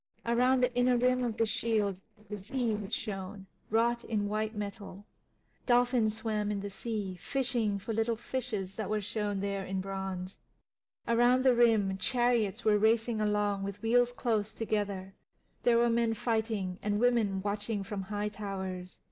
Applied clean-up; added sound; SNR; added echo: neural separator model SepFormer DNS4.